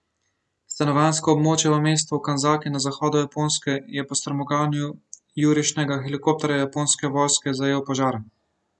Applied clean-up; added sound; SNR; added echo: none; none; none; none.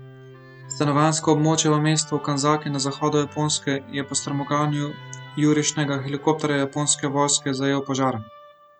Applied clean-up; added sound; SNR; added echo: none; Musical instrument; 20 dB; none.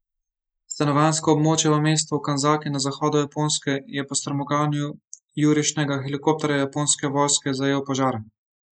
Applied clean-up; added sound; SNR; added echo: neural mask model Resemble Enhance denoiser.